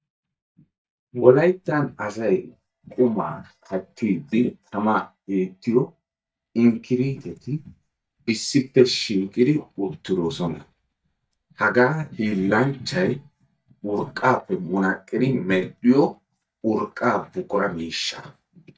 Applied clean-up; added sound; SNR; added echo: neural mask model DeepFilterNet 3.